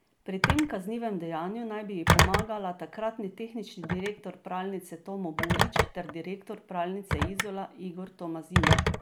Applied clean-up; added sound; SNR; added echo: none; Telephone; -4 dB; none.